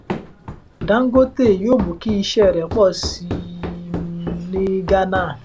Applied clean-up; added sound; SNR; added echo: none; Run; 11 dB; none.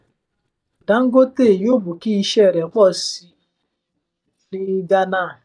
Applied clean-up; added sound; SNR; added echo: neural mask model DeepFilterNet 3.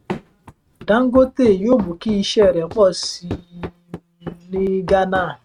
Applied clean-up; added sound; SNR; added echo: neural mask model RNNoise.